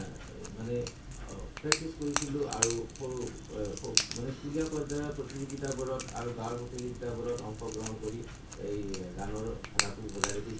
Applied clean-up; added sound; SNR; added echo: none; Crack / Crackle; 1 dB; reverberation time 0.2 s.